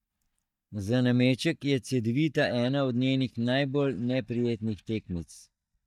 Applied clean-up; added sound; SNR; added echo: neural mask model DeepFilterNet 3.